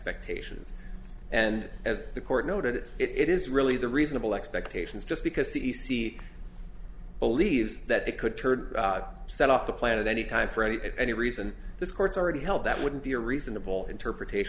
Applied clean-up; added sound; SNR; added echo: none; none; none; none.